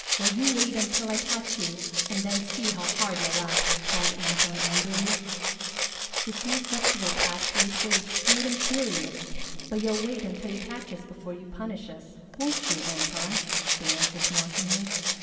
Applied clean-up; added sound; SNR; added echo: none; Rattle (instrument); -4 dB; reverberation time 2.8 s.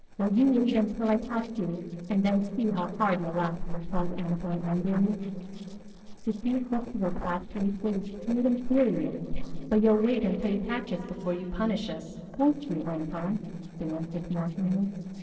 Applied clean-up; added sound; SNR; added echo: neural separator model SepFormer DNS4.